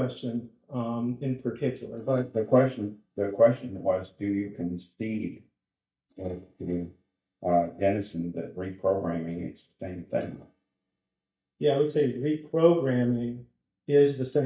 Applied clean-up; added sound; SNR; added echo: neural mask model DeepFilterNet 3.